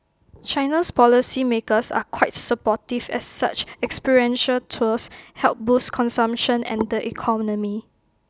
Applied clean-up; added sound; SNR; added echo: none; none; none; none.